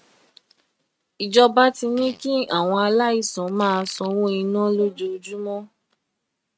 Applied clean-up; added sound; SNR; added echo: neural mask model RNNoise.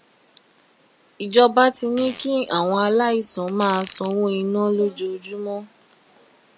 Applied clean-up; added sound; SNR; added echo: none; Fart; 20 dB; none.